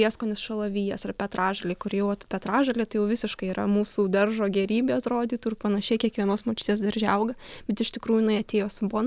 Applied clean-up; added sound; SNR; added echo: none; none; none; none.